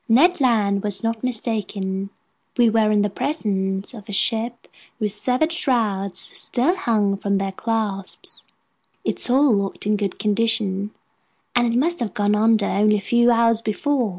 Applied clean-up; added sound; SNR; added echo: none; none; none; none.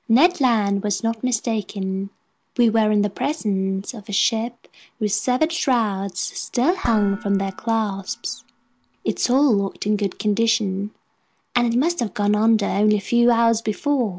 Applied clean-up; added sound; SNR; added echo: none; Dishes, pots, and pans; 17 dB; none.